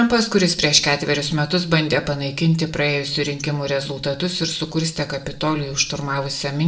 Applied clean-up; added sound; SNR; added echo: none; none; none; reverberation time 0.4 s.